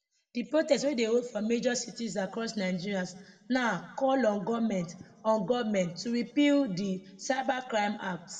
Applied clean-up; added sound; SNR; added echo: none; none; none; reverberation time 1.0 s.